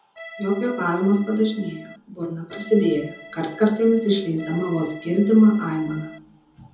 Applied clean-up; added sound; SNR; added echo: none; Accordion; 18 dB; reverberation time 0.7 s.